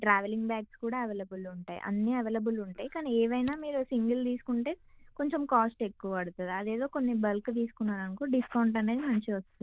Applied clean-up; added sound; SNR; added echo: neural diffusion model UNIVERSE++.